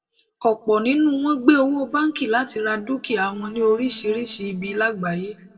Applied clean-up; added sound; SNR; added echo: neural separator model SepFormer DNS4.